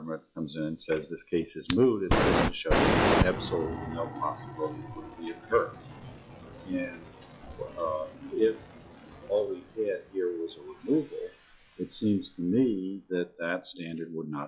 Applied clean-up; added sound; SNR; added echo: classical method log-MMSE.